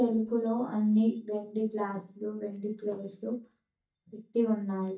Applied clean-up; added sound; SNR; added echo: neural mask model DeepFilterNet 3.